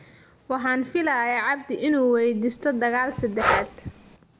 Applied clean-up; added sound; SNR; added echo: none; Breathing; 5 dB; none.